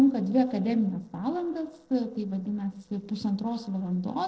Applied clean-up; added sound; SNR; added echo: neural separator model SepFormer DNS4.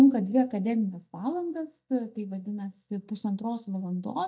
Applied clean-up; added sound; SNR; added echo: neural mask model DeepFilterNet 3.